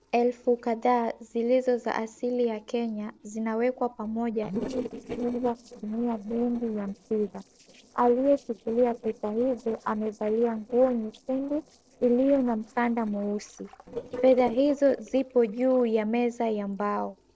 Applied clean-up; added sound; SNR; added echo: neural separator model SepFormer DNS4.